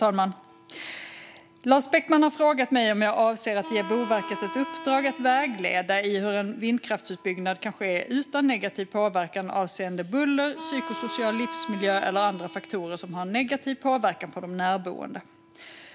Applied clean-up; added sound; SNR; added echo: none; Harmonica; 16 dB; none.